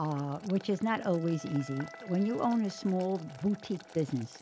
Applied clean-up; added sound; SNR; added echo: none; Boiling + Wind instrument, woodwind instrument; 18 dB; none.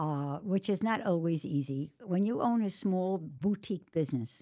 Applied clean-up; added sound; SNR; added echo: none; none; none; none.